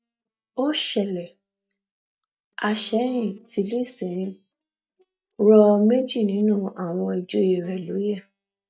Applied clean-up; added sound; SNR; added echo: neural mask model DeepFilterNet 3.